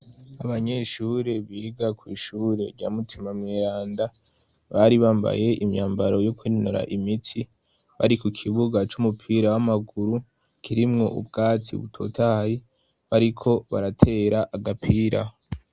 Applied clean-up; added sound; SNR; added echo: none; none; none; none.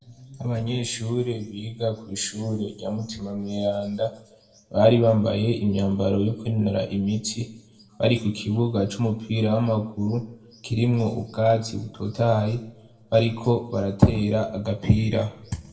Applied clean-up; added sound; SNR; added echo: none; none; none; reverberation time 0.6 s.